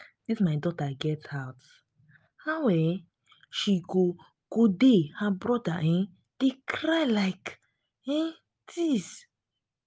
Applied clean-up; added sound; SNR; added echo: none; none; none; none.